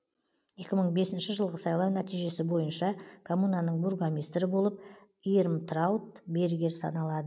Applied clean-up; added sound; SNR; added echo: none; none; none; none.